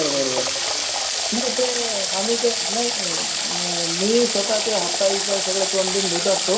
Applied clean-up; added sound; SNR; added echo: none; Water tap, faucet / Water; -1 dB; reverberation time 1.7 s.